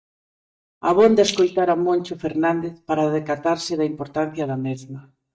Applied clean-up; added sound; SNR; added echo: neural mask model DeepFilterNet 3.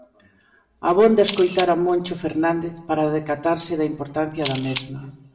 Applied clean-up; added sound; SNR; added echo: none; Camera; 8 dB; reverberation time 0.7 s.